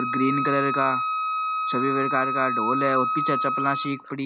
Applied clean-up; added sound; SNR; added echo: none; Wind instrument, woodwind instrument; 0 dB; none.